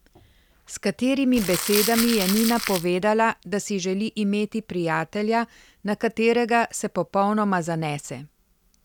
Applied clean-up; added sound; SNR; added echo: none; Crumpling, crinkling; 4 dB; none.